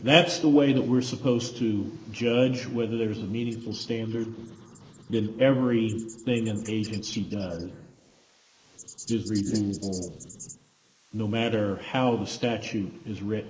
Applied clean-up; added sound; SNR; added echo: neural mask model Resemble Enhance denoiser.